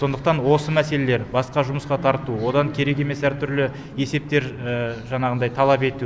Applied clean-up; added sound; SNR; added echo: none; none; none; none.